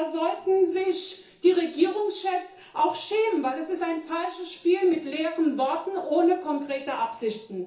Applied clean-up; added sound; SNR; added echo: none; none; none; reverberation time 0.7 s.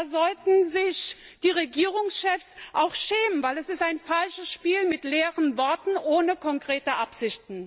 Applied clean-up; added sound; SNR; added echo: none; none; none; none.